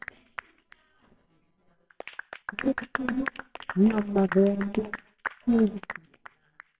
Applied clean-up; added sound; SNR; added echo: neural separator model SepFormer WHAMR!.